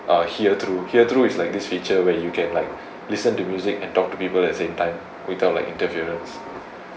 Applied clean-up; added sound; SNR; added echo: none; Dishes, pots, and pans; 19 dB; none.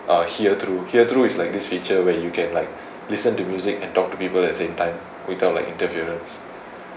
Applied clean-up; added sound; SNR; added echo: none; none; none; none.